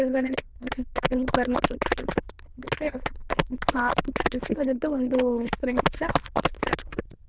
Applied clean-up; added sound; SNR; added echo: neural diffusion model UNIVERSE++.